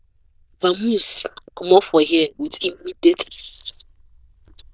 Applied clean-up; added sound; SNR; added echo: neural diffusion model UNIVERSE++.